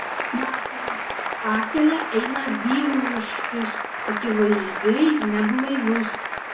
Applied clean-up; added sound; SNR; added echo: none; Applause / Cheering; 4 dB; reverberation time 0.4 s.